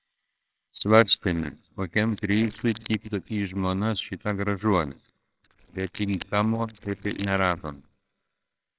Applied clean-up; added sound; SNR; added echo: neural separator model SepFormer WHAMR!.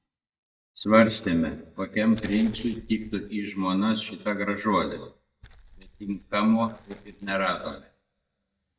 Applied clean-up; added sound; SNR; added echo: neural mask model DeepFilterNet 3.